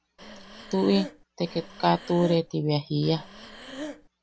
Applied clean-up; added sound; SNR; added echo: none; Breathing; 13 dB; none.